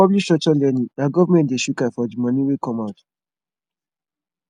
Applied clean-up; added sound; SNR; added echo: none; none; none; none.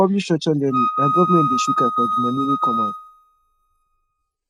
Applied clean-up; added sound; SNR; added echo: neural mask model RNNoise.